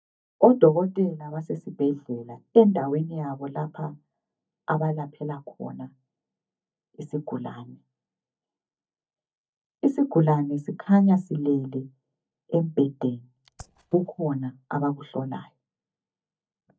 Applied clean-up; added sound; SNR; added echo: neural mask model DeepFilterNet 3.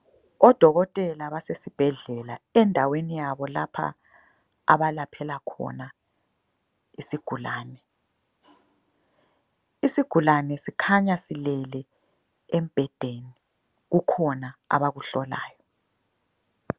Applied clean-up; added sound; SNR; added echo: none; none; none; none.